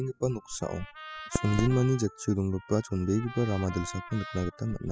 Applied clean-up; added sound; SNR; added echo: classical method spectral subtraction.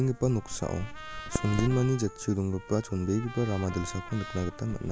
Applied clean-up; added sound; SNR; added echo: none; Trumpet; 15 dB; none.